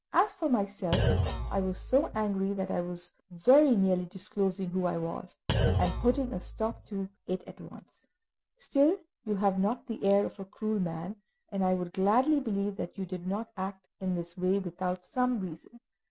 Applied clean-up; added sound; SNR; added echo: none; Thump, thud; 2 dB; none.